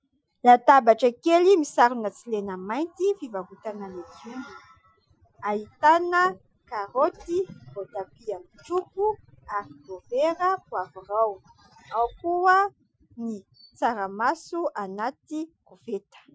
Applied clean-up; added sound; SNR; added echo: classical method Wiener filter.